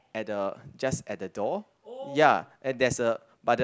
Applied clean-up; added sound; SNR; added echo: none; none; none; none.